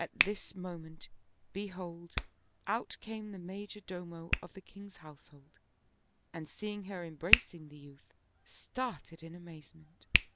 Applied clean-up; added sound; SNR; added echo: none; Hands; -4 dB; none.